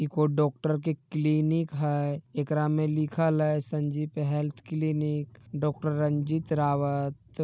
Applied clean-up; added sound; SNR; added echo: none; none; none; none.